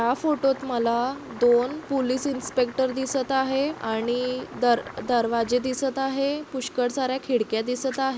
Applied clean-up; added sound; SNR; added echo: none; Domestic sounds, home sounds; 20 dB; none.